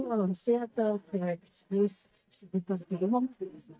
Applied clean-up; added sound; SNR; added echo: neural mask model DeepFilterNet 3.